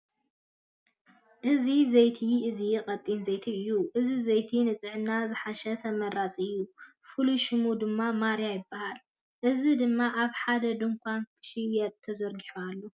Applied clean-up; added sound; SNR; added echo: none; none; none; none.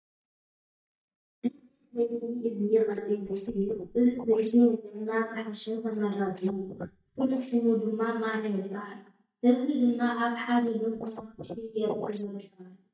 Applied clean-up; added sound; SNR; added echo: neural mask model DeepFilterNet 3.